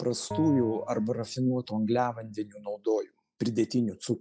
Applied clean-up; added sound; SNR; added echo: classical method log-MMSE.